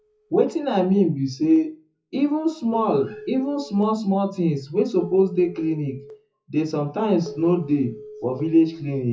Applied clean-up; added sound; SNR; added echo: classical method WPE with log-MMSE.